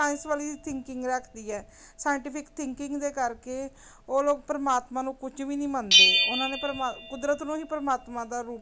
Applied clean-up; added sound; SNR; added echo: none; Bell; 0 dB; none.